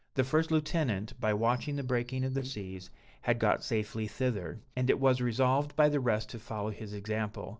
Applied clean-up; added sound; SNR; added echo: neural separator model SepFormer DNS4.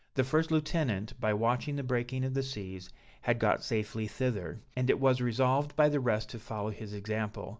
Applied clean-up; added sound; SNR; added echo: none; none; none; none.